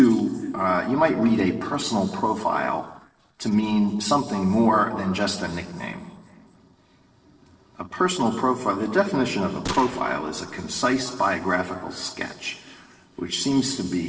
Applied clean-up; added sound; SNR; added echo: neural separator model SepFormer DNS4.